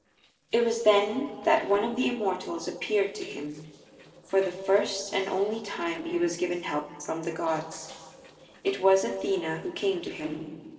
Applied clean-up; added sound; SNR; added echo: neural separator model SepFormer DNS4.